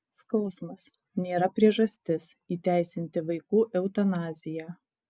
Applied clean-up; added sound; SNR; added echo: none; none; none; none.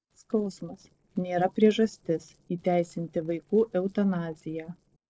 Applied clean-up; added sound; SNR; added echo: neural separator model SepFormer DNS4.